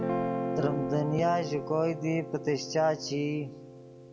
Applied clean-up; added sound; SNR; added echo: none; Guitar; 5 dB; reverberation time 0.5 s.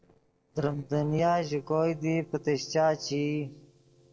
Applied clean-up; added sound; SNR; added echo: neural separator model SepFormer DNS4.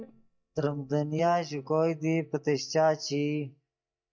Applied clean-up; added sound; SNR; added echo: neural mask model DeepFilterNet 3.